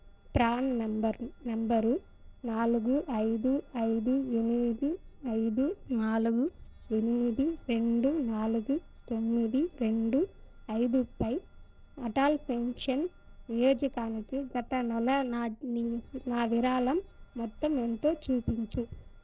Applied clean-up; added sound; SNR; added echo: neural separator model SepFormer DNS4.